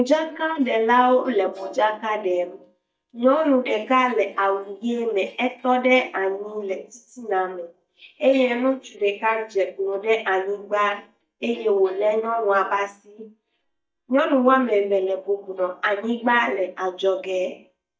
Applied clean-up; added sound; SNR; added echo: neural mask model DeepFilterNet 3.